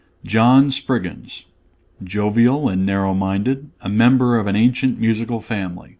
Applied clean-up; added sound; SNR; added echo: none; none; none; none.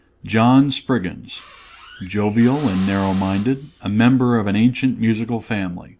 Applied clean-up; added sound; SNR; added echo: none; Drill; 20 dB; none.